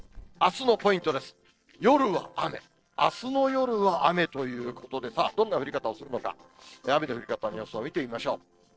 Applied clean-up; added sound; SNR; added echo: neural separator model SepFormer DNS4.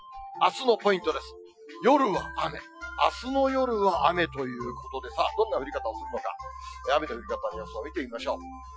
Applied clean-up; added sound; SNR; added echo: classical method Wiener filter.